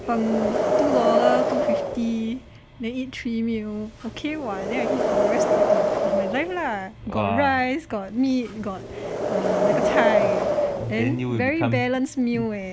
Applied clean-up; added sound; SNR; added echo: none; Wind; -1 dB; none.